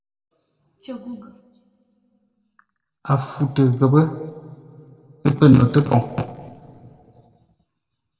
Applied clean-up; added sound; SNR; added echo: none; none; none; reverberation time 1.6 s.